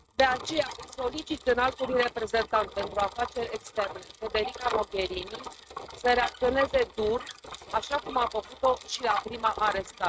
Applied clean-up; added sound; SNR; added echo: neural mask model RNNoise.